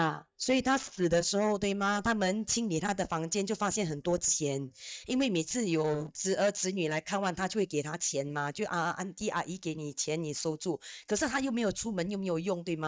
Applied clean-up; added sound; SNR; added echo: neural mask model DeepFilterNet 3.